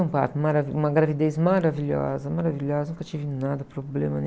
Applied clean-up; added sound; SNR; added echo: none; none; none; none.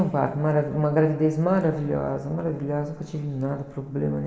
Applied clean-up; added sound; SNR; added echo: none; none; none; reverberation time 2.1 s.